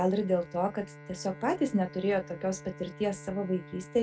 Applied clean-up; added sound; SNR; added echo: none; Bowed string instrument; 17 dB; none.